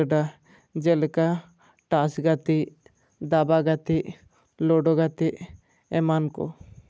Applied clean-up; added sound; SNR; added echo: none; none; none; none.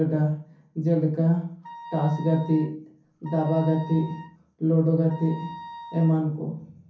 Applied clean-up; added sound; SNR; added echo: none; Wind instrument, woodwind instrument; 16 dB; reverberation time 0.6 s.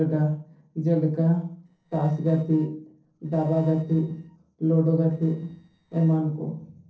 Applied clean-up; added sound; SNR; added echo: neural separator model SepFormer DNS4.